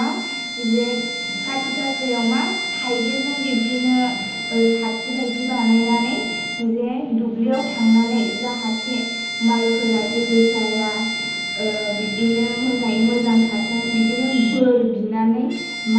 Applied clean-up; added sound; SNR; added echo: none; Bowed string instrument; 7 dB; reverberation time 1.3 s.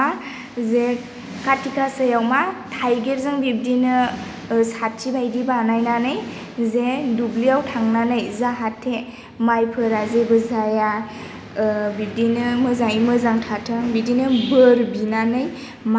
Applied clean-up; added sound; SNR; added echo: none; none; none; none.